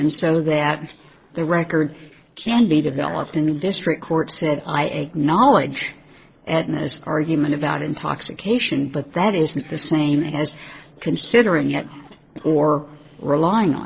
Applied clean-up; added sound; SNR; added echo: neural separator model SepFormer DNS4.